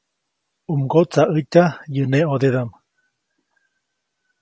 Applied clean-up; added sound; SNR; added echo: none; none; none; none.